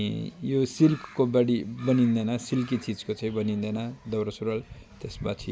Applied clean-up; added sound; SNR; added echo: none; none; none; none.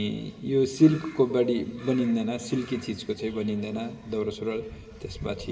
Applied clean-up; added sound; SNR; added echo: none; none; none; reverberation time 1.9 s.